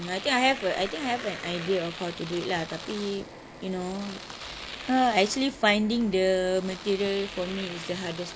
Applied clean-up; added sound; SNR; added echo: none; Domestic sounds, home sounds; 13 dB; none.